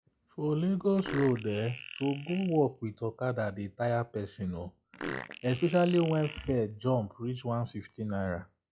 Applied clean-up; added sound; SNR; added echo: classical method log-MMSE.